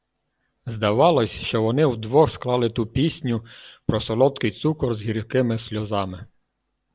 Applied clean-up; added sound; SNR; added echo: none; none; none; none.